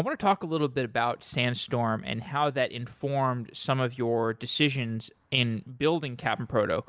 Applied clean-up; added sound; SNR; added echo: none; none; none; none.